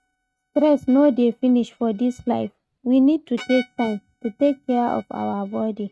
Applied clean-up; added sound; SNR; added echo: neural mask model RNNoise.